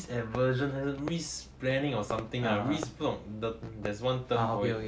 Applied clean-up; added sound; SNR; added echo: none; Fireworks; 16 dB; none.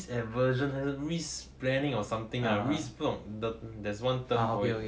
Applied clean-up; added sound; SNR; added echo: none; none; none; none.